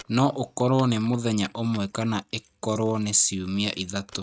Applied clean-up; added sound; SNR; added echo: neural mask model RNNoise.